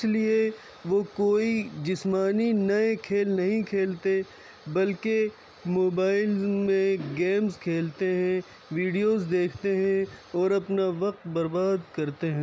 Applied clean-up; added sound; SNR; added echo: none; none; none; none.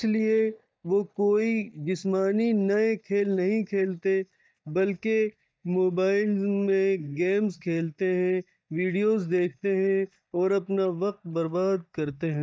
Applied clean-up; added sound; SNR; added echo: neural mask model DeepFilterNet 3.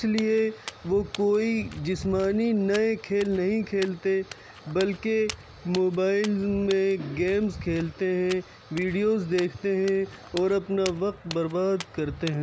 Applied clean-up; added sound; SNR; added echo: none; Walk, footsteps; 16 dB; none.